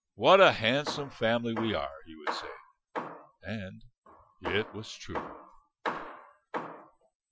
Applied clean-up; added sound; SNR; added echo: classical method Wiener filter.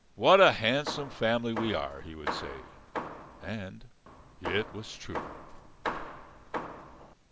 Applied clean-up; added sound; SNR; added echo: none; Hammer; 9 dB; none.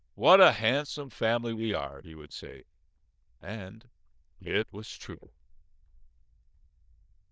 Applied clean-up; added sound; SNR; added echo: neural diffusion model UNIVERSE++.